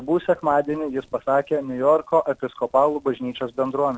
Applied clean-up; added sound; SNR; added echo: none; none; none; none.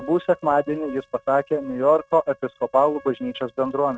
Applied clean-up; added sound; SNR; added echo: neural mask model RNNoise.